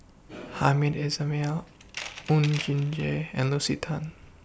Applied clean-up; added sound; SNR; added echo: none; Tools; 14 dB; none.